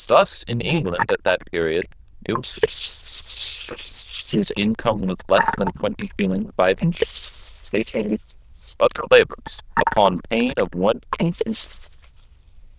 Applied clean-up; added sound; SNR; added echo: neural diffusion model UNIVERSE++.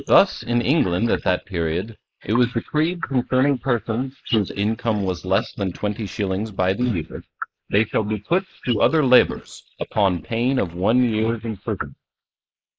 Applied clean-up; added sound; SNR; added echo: neural mask model Resemble Enhance denoiser.